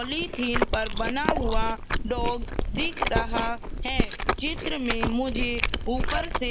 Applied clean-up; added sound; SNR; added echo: none; Chewing, mastication; -3 dB; none.